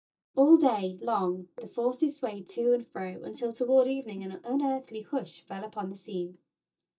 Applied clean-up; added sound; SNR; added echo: neural mask model DeepFilterNet 3.